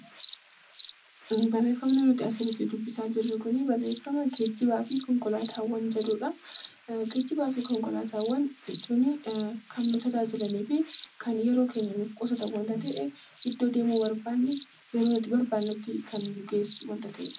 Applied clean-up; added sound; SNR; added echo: none; Cricket; -1 dB; reverberation time 0.4 s.